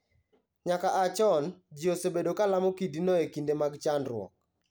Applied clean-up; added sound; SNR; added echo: none; none; none; none.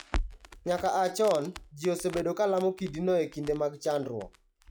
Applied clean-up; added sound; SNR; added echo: classical method log-MMSE.